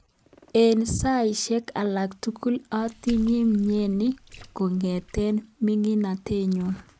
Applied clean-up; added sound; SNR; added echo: none; Water / Splash, splatter; 20 dB; none.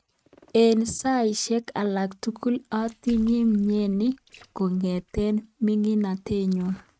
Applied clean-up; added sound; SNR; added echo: neural mask model RNNoise.